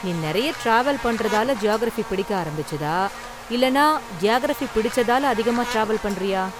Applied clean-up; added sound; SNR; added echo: none; Buzz; 12 dB; none.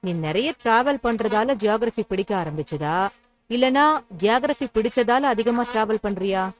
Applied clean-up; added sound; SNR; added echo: neural mask model RNNoise.